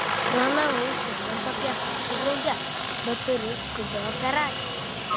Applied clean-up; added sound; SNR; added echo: none; Aircraft; -1 dB; none.